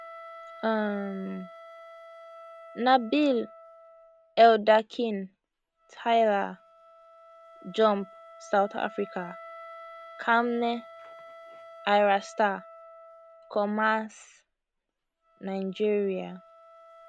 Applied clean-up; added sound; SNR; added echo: none; Wind instrument, woodwind instrument; 20 dB; none.